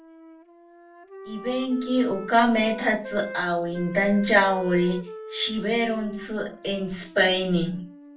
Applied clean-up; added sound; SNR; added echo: none; Wind instrument, woodwind instrument; 15 dB; reverberation time 0.3 s.